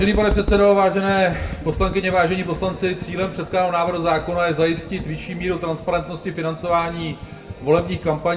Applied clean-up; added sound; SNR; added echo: none; Computer keyboard; 12 dB; reverberation time 0.7 s.